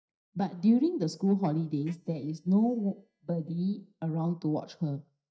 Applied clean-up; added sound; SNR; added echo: neural mask model DeepFilterNet 3.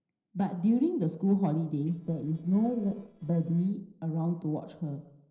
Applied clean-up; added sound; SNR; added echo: neural separator model SepFormer DNS4.